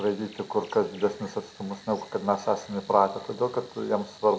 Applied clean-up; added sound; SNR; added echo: none; none; none; none.